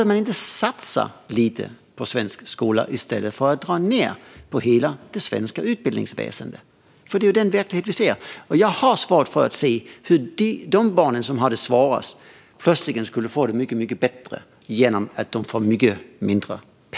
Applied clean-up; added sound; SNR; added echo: none; none; none; none.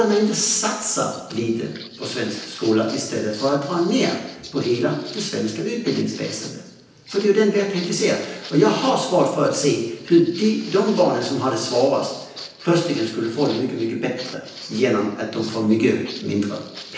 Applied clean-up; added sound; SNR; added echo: none; Walk, footsteps; 17 dB; reverberation time 0.9 s.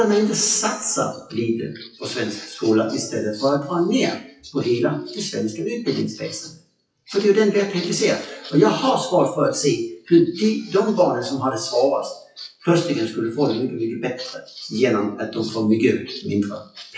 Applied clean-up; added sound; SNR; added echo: classical method WPE with log-MMSE.